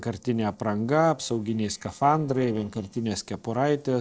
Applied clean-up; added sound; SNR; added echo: neural separator model SepFormer DNS4.